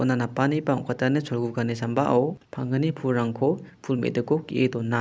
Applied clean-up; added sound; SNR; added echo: none; none; none; none.